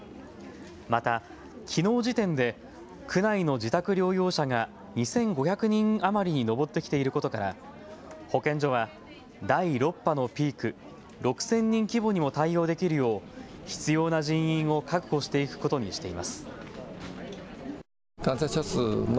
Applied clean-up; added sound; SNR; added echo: none; none; none; none.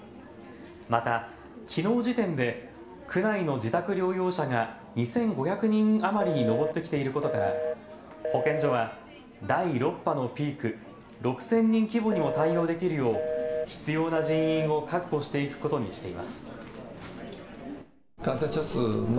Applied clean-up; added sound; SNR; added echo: none; Telephone; 4 dB; reverberation time 0.6 s.